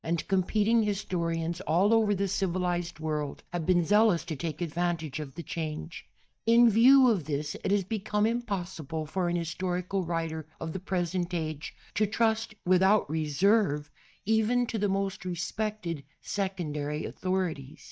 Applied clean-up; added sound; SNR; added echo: neural mask model DeepFilterNet 3.